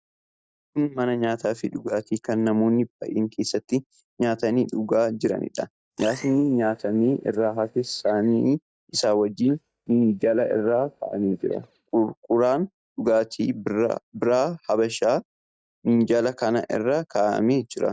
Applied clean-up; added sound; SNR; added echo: neural mask model DeepFilterNet 3.